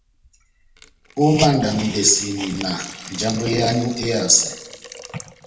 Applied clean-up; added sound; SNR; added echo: none; Hiss; 14 dB; reverberation time 0.6 s.